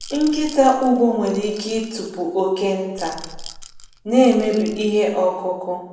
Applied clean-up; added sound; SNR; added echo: none; Rattle / Rattle (instrument); 17 dB; reverberation time 0.8 s.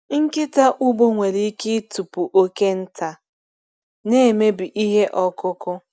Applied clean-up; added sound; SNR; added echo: none; none; none; none.